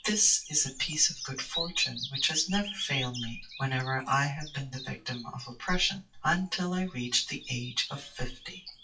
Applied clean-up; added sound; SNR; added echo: classical method WPE with log-MMSE.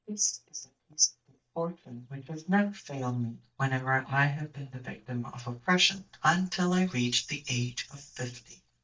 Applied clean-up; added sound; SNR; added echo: neural mask model DeepFilterNet 3.